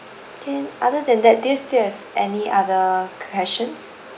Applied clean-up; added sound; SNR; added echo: none; none; none; none.